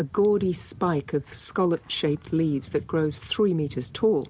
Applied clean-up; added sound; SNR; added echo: none; none; none; none.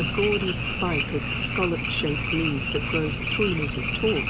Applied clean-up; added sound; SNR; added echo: none; Frog; -1 dB; none.